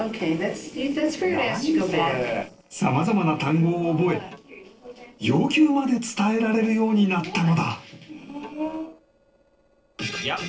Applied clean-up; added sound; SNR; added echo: neural separator model SepFormer DNS4.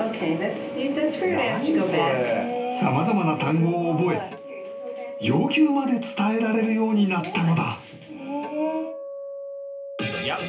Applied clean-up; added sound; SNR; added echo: none; Acoustic guitar; 14 dB; reverberation time 0.3 s.